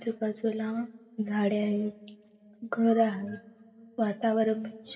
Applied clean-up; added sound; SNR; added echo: none; none; none; reverberation time 1.5 s.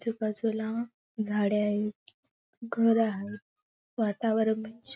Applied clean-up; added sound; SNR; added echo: none; none; none; none.